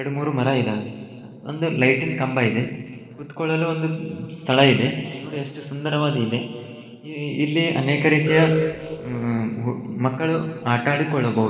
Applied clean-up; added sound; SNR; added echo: neural separator model SepFormer DNS4.